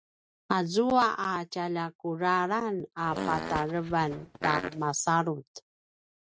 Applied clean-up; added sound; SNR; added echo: neural mask model RNNoise.